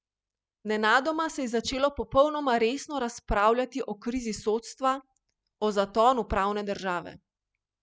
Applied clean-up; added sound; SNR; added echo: none; none; none; none.